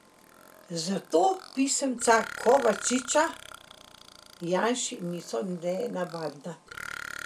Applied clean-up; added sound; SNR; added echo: none; Burping, eructation; 15 dB; none.